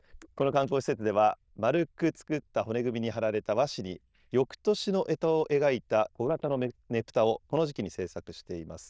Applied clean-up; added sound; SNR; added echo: neural diffusion model UNIVERSE++.